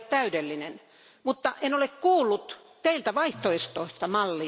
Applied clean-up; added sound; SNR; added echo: none; none; none; none.